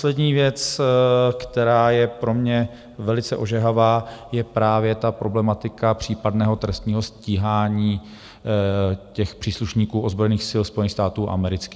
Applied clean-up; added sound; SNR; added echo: none; none; none; none.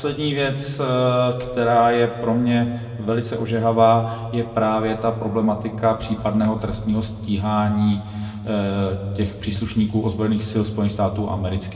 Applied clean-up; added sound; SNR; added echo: none; none; none; reverberation time 1.7 s.